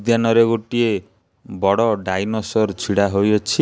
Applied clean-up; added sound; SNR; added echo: none; none; none; none.